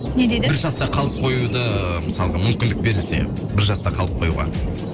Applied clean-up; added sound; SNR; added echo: none; Thunder; 5 dB; none.